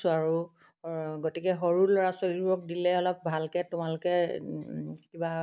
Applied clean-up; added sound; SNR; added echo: none; none; none; none.